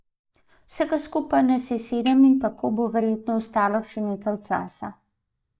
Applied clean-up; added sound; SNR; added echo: neural mask model DeepFilterNet 3.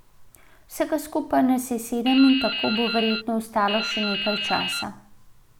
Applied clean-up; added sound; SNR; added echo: none; Drip; 5 dB; none.